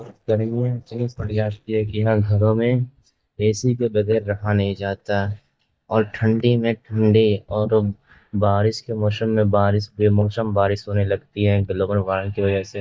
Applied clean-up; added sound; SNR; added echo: neural mask model DeepFilterNet 3.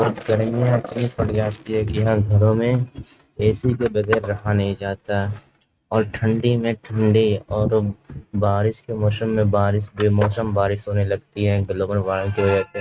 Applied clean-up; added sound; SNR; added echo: neural mask model RNNoise.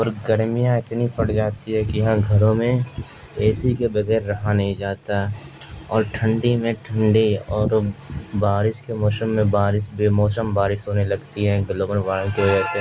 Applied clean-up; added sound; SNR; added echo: none; none; none; none.